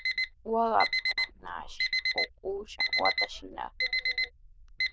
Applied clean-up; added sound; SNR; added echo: neural diffusion model UNIVERSE++.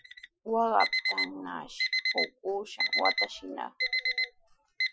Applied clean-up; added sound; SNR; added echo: classical method Wiener filter.